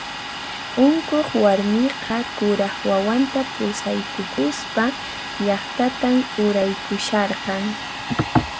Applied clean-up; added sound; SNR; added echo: none; Domestic sounds, home sounds; 9 dB; none.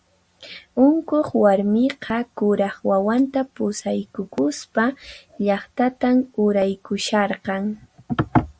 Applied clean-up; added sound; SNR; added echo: none; none; none; none.